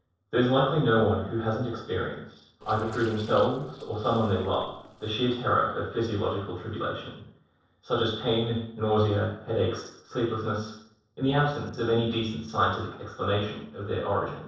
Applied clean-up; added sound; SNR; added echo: neural separator model SepFormer DNS4.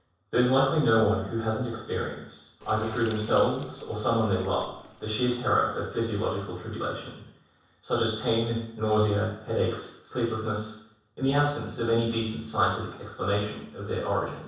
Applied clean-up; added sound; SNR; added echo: none; Sink (filling or washing); 16 dB; reverberation time 0.7 s.